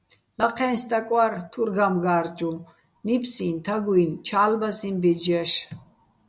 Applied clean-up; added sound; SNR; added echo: none; none; none; none.